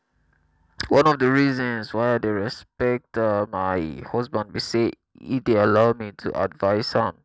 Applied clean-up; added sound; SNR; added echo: none; none; none; none.